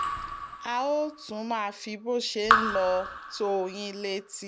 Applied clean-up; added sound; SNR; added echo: none; Raindrop / Drip; 2 dB; none.